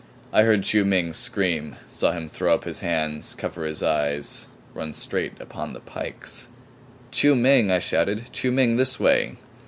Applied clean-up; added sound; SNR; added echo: none; none; none; none.